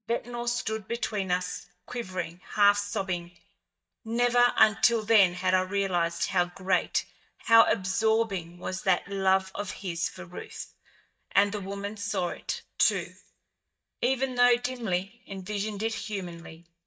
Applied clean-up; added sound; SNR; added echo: neural mask model DeepFilterNet 3.